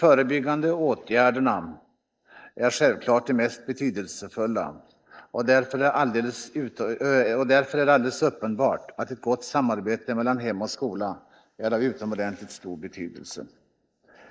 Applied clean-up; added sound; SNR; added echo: neural mask model Resemble Enhance denoiser.